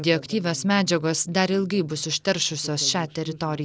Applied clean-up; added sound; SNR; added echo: none; none; none; none.